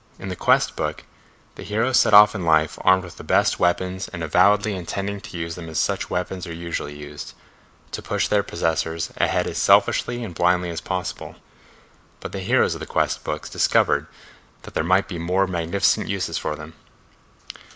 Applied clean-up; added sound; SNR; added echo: none; none; none; none.